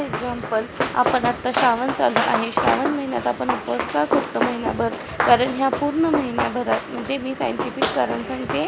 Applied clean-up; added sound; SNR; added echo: none; Run; 4 dB; none.